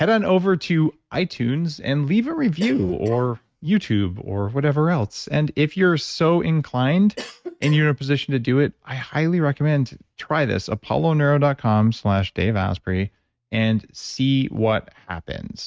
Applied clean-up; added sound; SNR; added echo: neural mask model RNNoise.